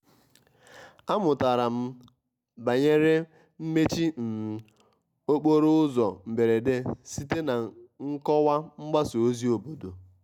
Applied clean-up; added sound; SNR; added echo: none; none; none; none.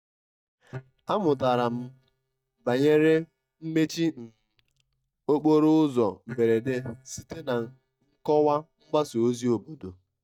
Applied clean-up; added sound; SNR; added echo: neural mask model DeepFilterNet 3.